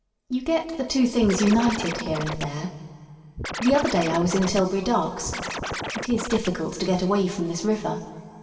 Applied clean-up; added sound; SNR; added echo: none; Scratching (performance technique); 7 dB; reverberation time 2.2 s.